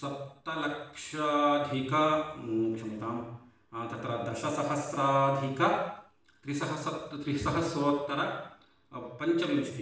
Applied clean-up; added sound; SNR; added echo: none; none; none; reverberation time 0.7 s.